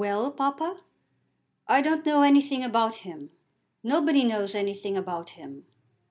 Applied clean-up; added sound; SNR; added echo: none; none; none; none.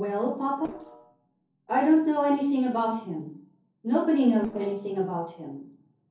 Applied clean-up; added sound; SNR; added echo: neural separator model SepFormer DNS4.